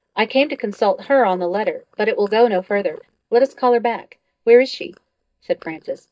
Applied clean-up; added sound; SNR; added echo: neural mask model DeepFilterNet 3.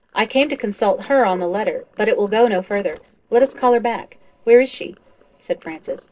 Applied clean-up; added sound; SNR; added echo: neural separator model SepFormer DNS4.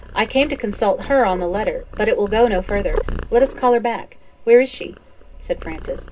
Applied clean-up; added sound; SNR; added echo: none; Purr; 11 dB; reverberation time 0.2 s.